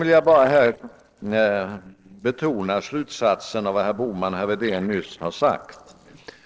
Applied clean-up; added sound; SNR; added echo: neural separator model SepFormer DNS4.